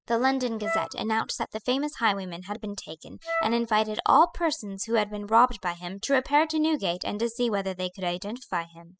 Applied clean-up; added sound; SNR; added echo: classical method spectral subtraction.